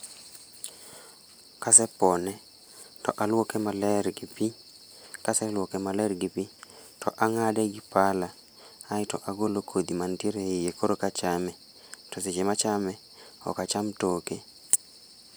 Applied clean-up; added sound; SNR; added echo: none; none; none; none.